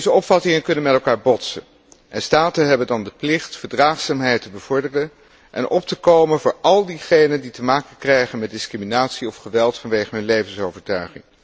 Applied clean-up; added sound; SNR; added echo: none; none; none; none.